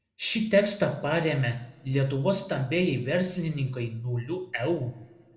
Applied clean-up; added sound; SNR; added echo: none; none; none; reverberation time 1.4 s.